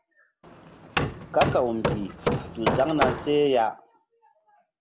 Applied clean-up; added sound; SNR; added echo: none; Hammer; 1 dB; none.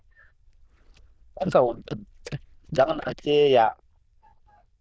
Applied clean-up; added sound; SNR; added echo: neural diffusion model UNIVERSE++.